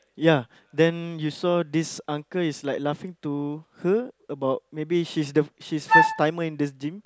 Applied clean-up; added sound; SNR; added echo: none; Wind instrument, woodwind instrument; -5 dB; none.